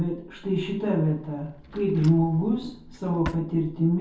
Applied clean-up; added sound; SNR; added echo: none; Drawer open or close; 18 dB; reverberation time 0.6 s.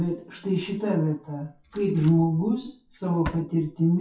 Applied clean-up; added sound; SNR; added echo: classical method WPE with log-MMSE.